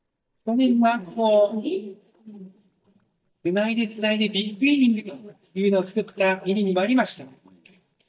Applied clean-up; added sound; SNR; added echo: neural mask model DeepFilterNet 3.